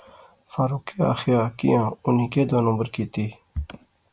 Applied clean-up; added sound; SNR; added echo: none; none; none; none.